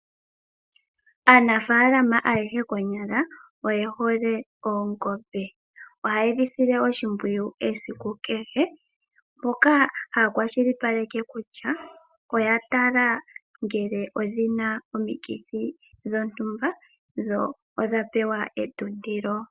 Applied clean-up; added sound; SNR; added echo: none; none; none; none.